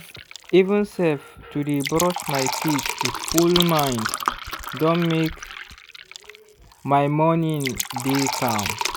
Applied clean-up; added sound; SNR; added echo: none; Fill (with liquid); 7 dB; none.